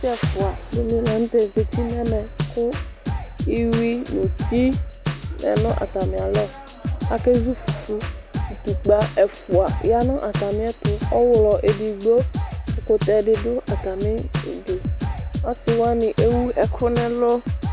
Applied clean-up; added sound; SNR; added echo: none; Drum kit; 4 dB; none.